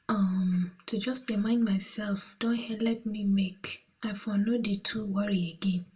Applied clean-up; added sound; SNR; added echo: none; none; none; reverberation time 0.2 s.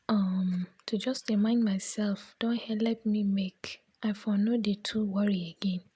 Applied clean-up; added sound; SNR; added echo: none; none; none; none.